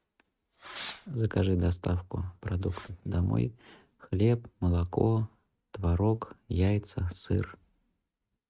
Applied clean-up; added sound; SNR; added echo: neural mask model RNNoise.